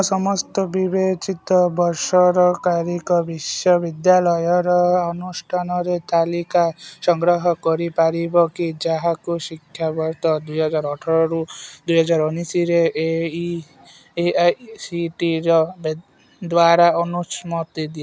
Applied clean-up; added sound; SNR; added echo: none; none; none; none.